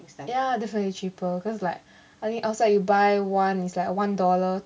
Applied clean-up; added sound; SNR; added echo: none; none; none; none.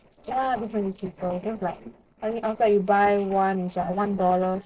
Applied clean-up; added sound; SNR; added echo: neural separator model SepFormer DNS4.